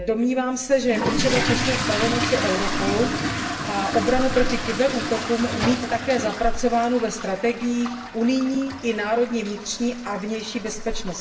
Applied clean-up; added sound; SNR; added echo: none; Fill (with liquid) / Toilet flush; 5 dB; reverberation time 0.9 s.